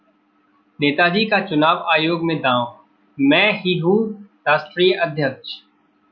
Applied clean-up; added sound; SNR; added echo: none; none; none; none.